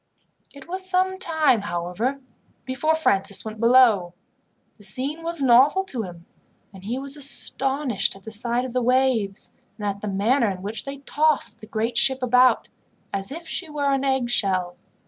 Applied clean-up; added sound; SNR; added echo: none; none; none; none.